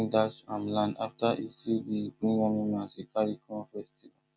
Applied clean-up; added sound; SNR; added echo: none; none; none; none.